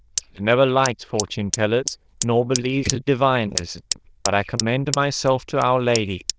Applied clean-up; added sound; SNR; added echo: neural diffusion model UNIVERSE++.